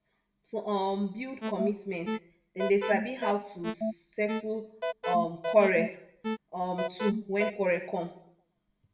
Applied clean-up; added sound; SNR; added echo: none; Alarm; 4 dB; reverberation time 0.6 s.